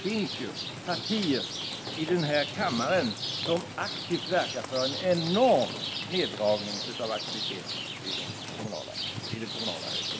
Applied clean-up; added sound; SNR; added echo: none; Rain; 5 dB; none.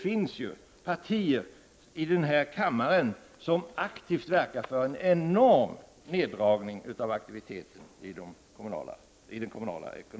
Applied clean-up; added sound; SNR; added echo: none; none; none; none.